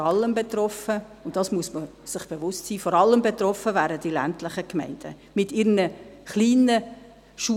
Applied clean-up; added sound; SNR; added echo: none; none; none; none.